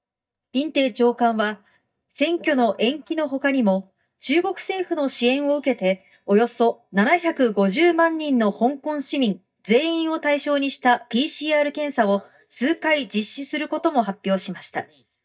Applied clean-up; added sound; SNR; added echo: neural mask model DeepFilterNet 3.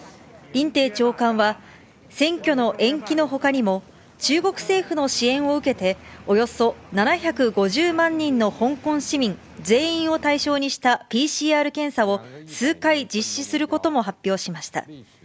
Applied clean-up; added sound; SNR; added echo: none; none; none; none.